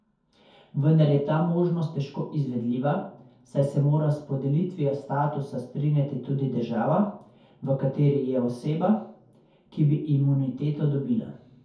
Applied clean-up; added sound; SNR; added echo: none; none; none; reverberation time 0.6 s.